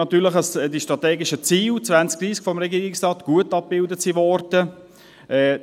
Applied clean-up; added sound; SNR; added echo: none; none; none; none.